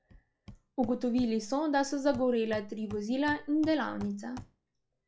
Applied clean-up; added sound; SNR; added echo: classical method log-MMSE.